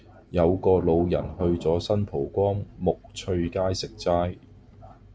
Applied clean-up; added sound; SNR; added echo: none; Knock; 15 dB; none.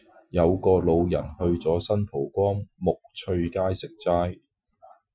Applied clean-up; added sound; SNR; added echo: classical method Wiener filter.